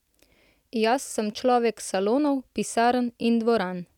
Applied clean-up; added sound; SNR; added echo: none; none; none; none.